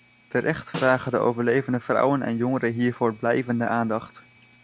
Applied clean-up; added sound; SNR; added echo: none; Snare drum; 16 dB; none.